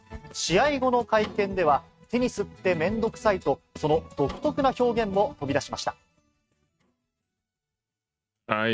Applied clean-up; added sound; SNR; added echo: neural mask model RNNoise.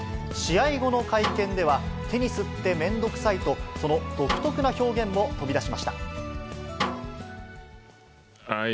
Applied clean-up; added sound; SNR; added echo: none; Snare drum; 9 dB; none.